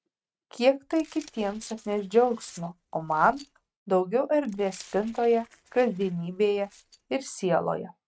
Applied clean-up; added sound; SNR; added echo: neural mask model RNNoise.